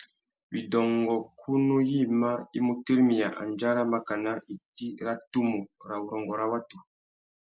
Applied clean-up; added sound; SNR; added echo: none; none; none; none.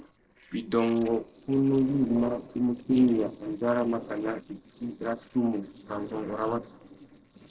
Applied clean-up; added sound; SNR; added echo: neural separator model SepFormer DNS4.